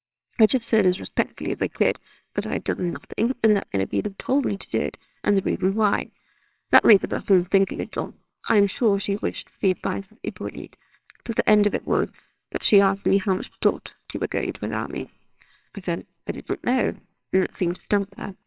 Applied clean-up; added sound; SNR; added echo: neural separator model SepFormer WHAMR!.